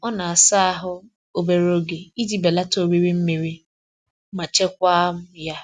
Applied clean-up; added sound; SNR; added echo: none; none; none; none.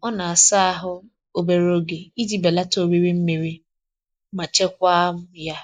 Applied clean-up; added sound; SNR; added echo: neural mask model Resemble Enhance denoiser.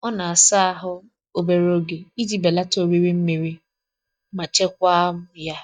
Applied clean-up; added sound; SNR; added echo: neural mask model DeepFilterNet 3.